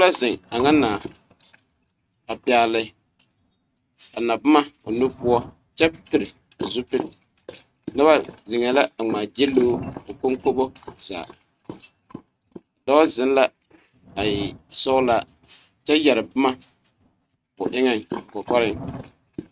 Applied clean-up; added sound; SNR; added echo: neural mask model RNNoise.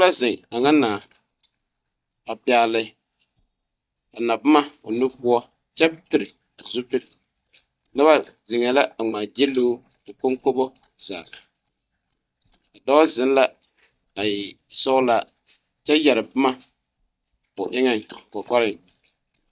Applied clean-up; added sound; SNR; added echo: neural mask model DeepFilterNet 3.